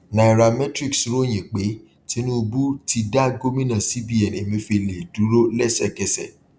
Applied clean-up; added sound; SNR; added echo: none; none; none; none.